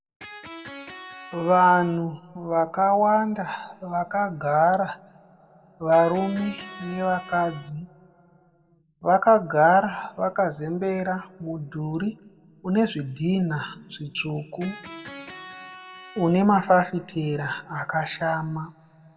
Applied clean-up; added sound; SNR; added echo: none; Electric guitar; 16 dB; reverberation time 1.2 s.